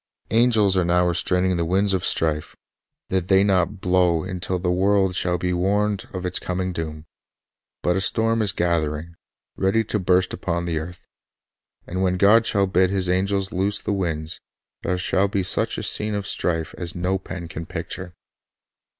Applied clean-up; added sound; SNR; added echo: none; none; none; none.